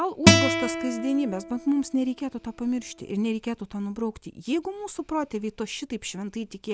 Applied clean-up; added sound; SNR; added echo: none; Acoustic guitar; -3 dB; none.